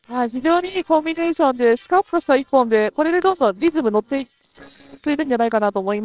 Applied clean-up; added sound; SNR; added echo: neural separator model SepFormer WHAMR!.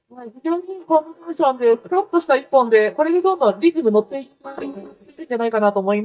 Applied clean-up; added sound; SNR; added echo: neural mask model DeepFilterNet 3.